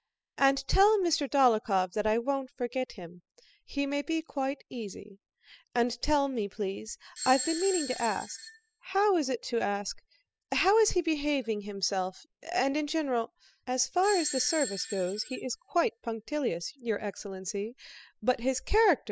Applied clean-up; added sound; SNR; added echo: classical method spectral subtraction.